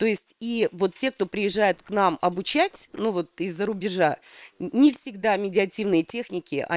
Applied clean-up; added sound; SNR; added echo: neural separator model SepFormer WHAM!.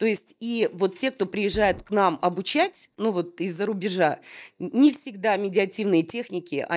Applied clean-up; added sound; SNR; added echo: neural mask model DeepFilterNet 3.